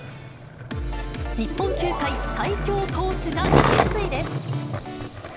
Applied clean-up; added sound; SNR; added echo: none; Skateboard; 0 dB; none.